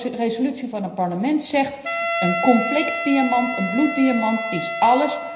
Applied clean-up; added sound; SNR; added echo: none; Wind instrument, woodwind instrument; 6 dB; reverberation time 0.9 s.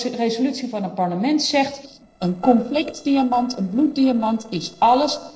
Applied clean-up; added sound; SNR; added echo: neural separator model SepFormer DNS4.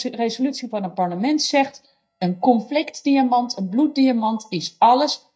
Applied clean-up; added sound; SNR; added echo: neural mask model DeepFilterNet 3.